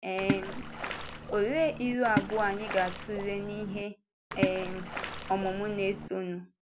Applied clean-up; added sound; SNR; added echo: none; Splash, splatter; 4 dB; none.